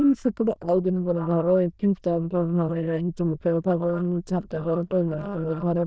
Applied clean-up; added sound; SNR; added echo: neural diffusion model UNIVERSE++.